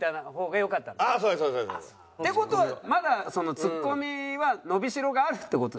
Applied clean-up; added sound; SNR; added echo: none; none; none; none.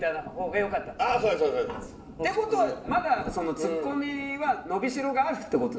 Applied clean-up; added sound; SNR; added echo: none; Rain; 16 dB; reverberation time 0.9 s.